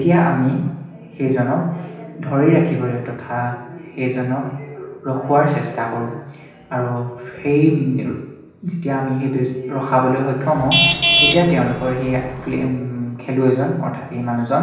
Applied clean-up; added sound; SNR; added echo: none; Traffic noise, roadway noise / Vehicle horn, car horn, honking; -1 dB; reverberation time 0.9 s.